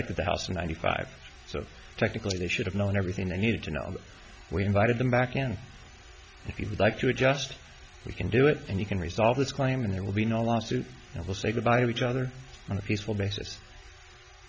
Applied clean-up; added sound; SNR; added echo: none; none; none; none.